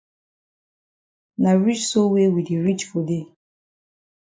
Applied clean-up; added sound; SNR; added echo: neural mask model Resemble Enhance denoiser.